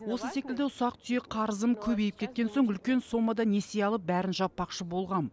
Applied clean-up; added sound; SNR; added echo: none; none; none; none.